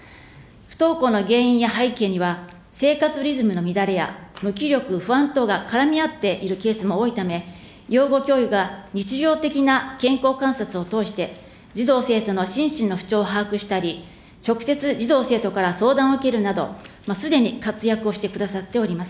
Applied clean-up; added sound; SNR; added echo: none; none; none; none.